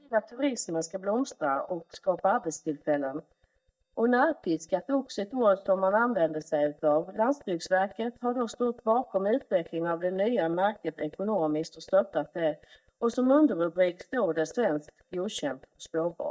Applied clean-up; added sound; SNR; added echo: neural mask model DeepFilterNet 3.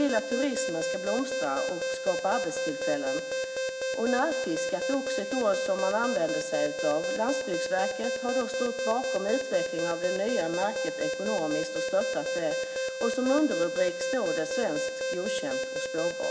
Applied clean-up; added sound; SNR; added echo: none; Alarm; 1 dB; reverberation time 1.8 s.